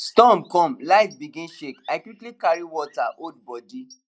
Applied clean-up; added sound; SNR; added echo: neural mask model Resemble Enhance denoiser.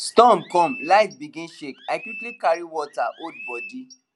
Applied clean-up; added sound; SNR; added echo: none; Chirp, tweet; 17 dB; none.